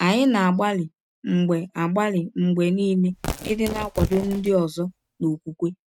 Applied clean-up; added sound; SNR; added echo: neural mask model RNNoise.